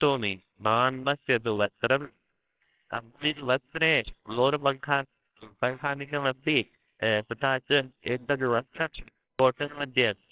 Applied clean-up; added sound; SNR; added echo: neural separator model SepFormer WHAMR!.